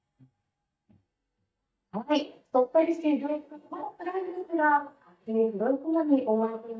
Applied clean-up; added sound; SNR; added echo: neural mask model DeepFilterNet 3.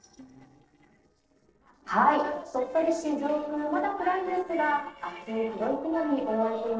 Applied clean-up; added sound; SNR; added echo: neural separator model SepFormer DNS4.